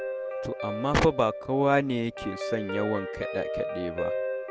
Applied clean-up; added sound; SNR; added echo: none; Guitar; 5 dB; none.